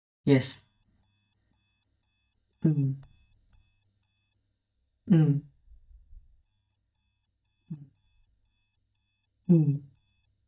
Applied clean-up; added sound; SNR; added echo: neural mask model DeepFilterNet 3.